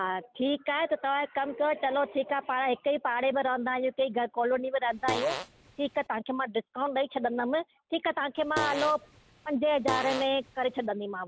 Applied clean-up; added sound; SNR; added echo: none; Fart; 8 dB; none.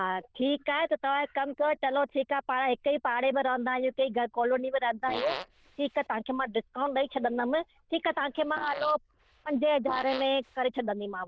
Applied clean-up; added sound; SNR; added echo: neural diffusion model UNIVERSE++.